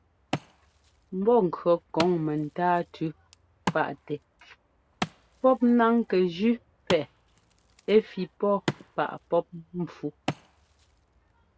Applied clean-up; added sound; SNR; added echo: none; Wood; 12 dB; none.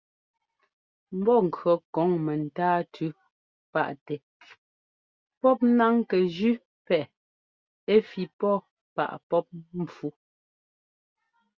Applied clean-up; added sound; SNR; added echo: none; none; none; none.